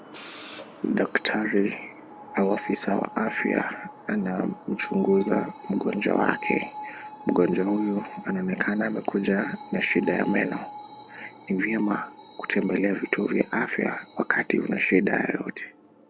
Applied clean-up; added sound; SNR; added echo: none; Screech; 16 dB; none.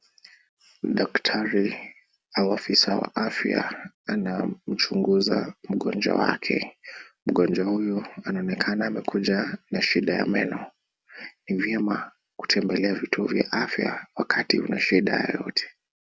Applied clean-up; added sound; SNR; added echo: none; none; none; none.